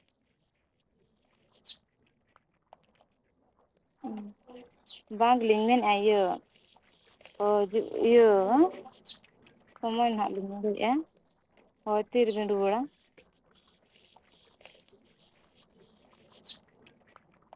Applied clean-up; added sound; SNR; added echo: neural separator model SepFormer DNS4.